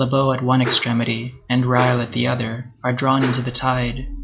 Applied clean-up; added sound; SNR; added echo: none; Whoosh, swoosh, swish; 13 dB; none.